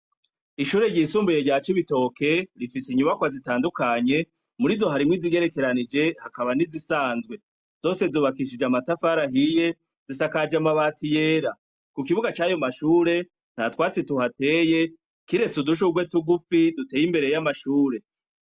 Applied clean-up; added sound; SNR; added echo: none; none; none; none.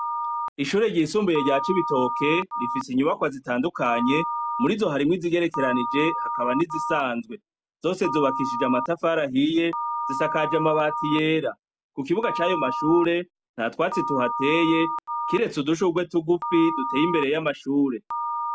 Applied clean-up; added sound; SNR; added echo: none; Telephone; 6 dB; none.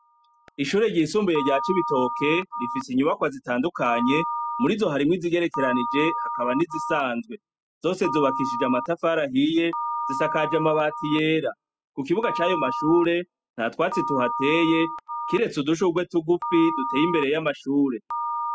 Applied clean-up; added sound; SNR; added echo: classical method spectral subtraction.